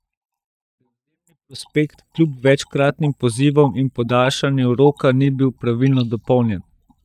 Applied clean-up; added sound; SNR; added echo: neural mask model DeepFilterNet 3.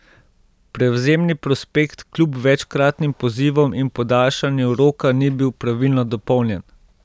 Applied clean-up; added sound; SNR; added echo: none; none; none; none.